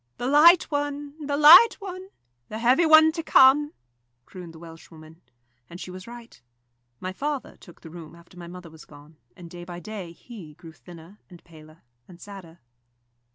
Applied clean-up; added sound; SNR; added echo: none; none; none; none.